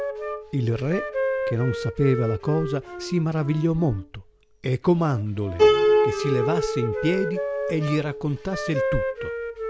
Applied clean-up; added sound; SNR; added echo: none; Piano + Wind instrument, woodwind instrument; 1 dB; none.